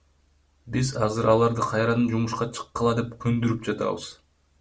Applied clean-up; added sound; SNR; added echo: none; none; none; none.